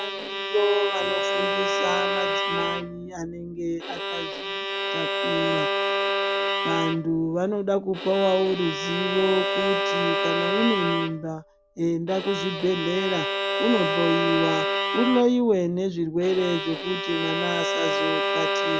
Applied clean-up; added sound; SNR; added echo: none; Bowed string instrument; 1 dB; none.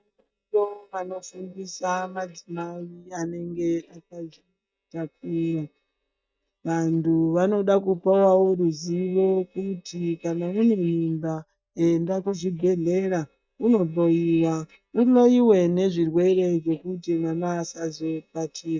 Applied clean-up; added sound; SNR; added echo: neural mask model DeepFilterNet 3.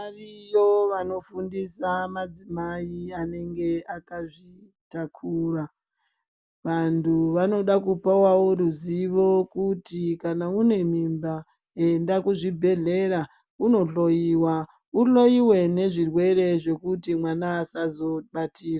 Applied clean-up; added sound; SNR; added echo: none; none; none; none.